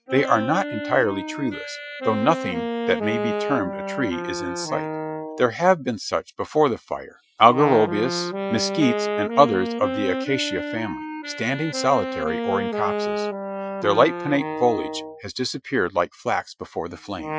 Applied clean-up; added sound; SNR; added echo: classical method Wiener filter.